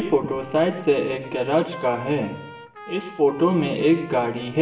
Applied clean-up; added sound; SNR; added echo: none; Trumpet; 19 dB; reverberation time 0.9 s.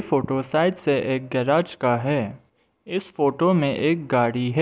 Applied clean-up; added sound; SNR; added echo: none; none; none; none.